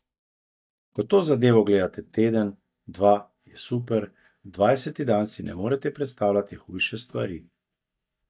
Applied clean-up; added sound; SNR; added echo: neural mask model DeepFilterNet 3.